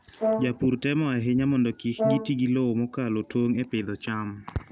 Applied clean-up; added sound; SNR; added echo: none; Brass instrument; 6 dB; none.